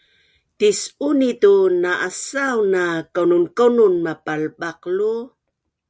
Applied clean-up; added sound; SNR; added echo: none; none; none; none.